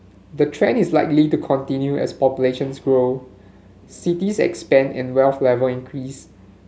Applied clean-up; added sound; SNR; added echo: none; none; none; none.